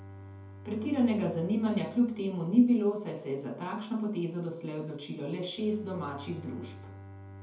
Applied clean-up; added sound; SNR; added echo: none; Bowed string instrument; 19 dB; reverberation time 0.5 s.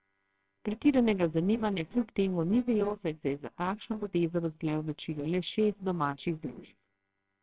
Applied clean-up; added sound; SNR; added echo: neural separator model SepFormer WHAMR!.